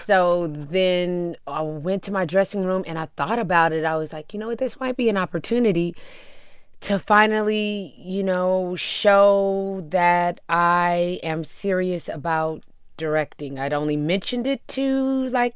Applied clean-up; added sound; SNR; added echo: none; none; none; none.